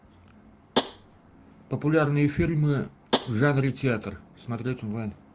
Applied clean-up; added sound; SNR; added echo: none; Tap; 6 dB; none.